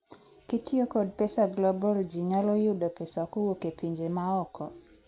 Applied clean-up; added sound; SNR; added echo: none; none; none; none.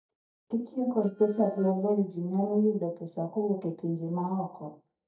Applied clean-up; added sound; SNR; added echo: neural mask model DeepFilterNet 3.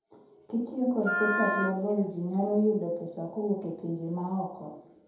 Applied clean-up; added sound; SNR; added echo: none; Wind instrument, woodwind instrument; 2 dB; reverberation time 0.8 s.